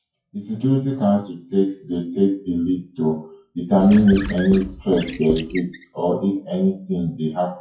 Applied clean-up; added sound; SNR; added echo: classical method WPE with log-MMSE.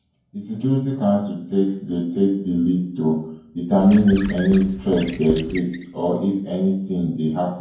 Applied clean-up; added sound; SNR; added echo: none; Squeak / Writing; 12 dB; reverberation time 0.9 s.